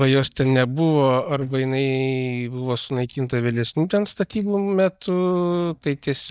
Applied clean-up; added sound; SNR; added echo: neural mask model DeepFilterNet 3.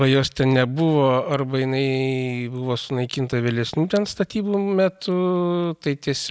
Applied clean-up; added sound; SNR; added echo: none; none; none; none.